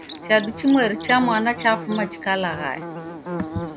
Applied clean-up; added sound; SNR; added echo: none; Buzz / Bird; 10 dB; none.